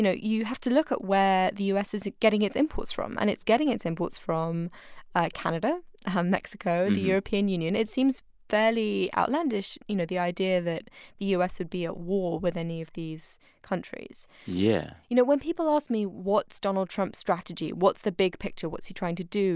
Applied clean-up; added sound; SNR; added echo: none; none; none; none.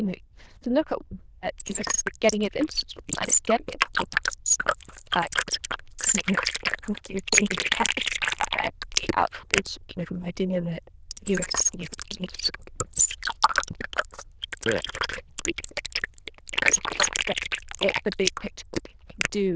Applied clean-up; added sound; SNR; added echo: neural diffusion model UNIVERSE++.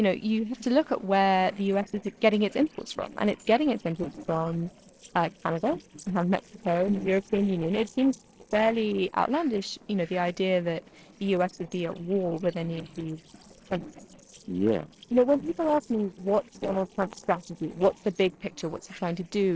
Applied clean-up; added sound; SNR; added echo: neural separator model SepFormer DNS4.